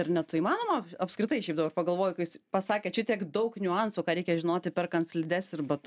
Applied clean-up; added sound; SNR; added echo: none; none; none; none.